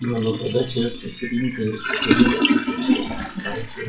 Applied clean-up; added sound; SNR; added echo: classical method WPE with log-MMSE.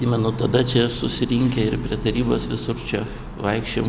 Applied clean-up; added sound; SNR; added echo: none; none; none; none.